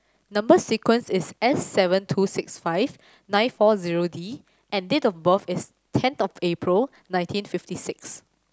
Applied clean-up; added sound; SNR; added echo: none; none; none; none.